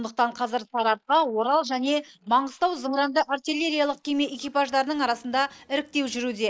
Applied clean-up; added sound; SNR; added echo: neural mask model Resemble Enhance denoiser.